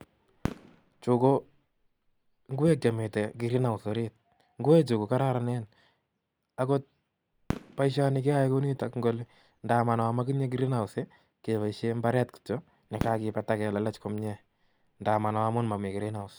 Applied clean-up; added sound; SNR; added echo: none; Fireworks; 15 dB; none.